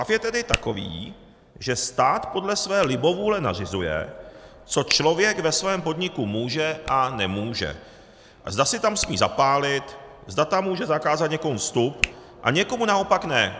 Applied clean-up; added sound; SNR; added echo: none; Hands; 15 dB; none.